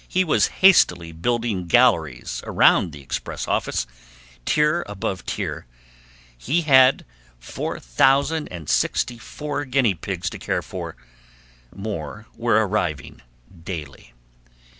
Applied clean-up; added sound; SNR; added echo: none; none; none; none.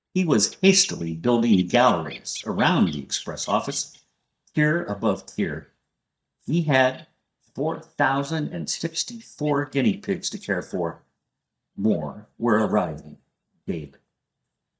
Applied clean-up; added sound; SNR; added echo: neural mask model DeepFilterNet 3.